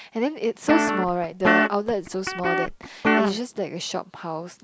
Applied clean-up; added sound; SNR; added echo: none; Guitar; -3 dB; none.